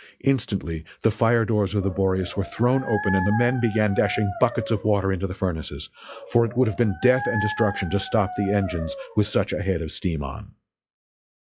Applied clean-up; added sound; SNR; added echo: classical method log-MMSE.